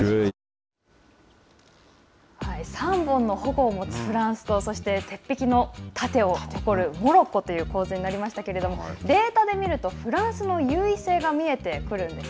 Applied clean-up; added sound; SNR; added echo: none; none; none; none.